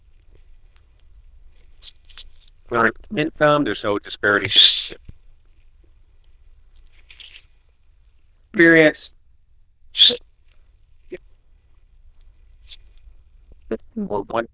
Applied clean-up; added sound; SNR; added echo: neural diffusion model UNIVERSE++.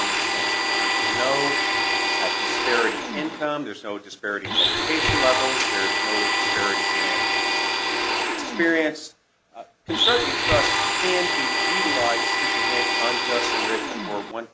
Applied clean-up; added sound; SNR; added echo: none; Domestic sounds, home sounds; -5 dB; none.